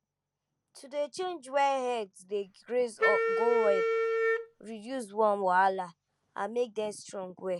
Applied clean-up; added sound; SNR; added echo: none; Wind instrument, woodwind instrument; -2 dB; none.